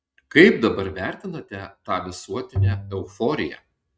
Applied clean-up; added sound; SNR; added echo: neural mask model RNNoise.